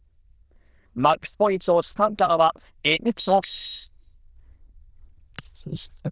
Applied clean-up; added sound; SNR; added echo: neural diffusion model UNIVERSE++.